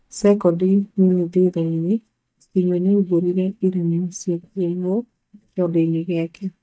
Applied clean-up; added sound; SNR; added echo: neural mask model DeepFilterNet 3.